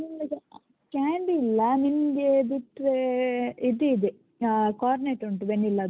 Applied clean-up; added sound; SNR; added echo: none; none; none; none.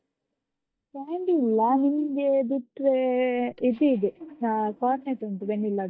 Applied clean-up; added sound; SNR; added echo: neural mask model DeepFilterNet 3.